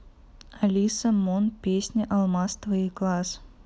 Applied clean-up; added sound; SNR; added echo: none; none; none; none.